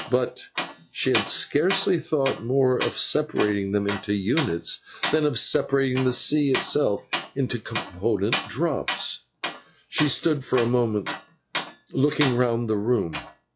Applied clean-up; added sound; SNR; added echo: classical method log-MMSE.